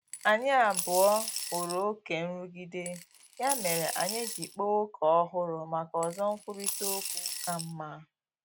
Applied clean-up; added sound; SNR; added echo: none; Coin (dropping) / Glass; 6 dB; none.